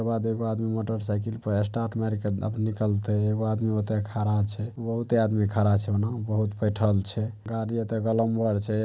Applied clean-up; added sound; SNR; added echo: none; none; none; none.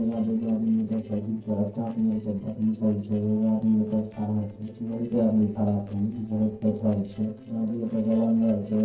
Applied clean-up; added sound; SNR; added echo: neural separator model SepFormer DNS4.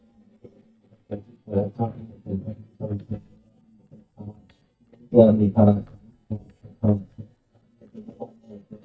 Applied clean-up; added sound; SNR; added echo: neural mask model DeepFilterNet 3.